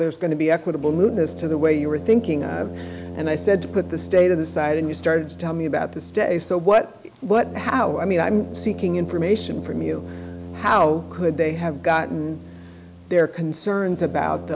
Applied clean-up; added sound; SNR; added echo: none; Brass instrument; 14 dB; none.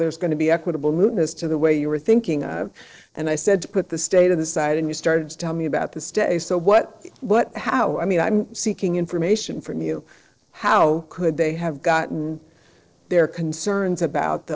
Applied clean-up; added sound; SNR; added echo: neural separator model SepFormer DNS4.